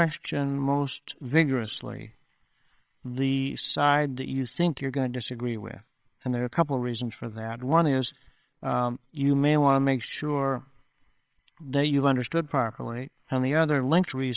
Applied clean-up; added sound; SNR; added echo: neural separator model SepFormer WHAMR!.